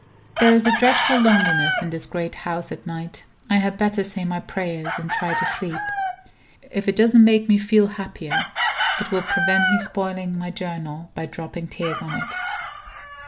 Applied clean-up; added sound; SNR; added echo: none; Chicken, rooster; 5 dB; none.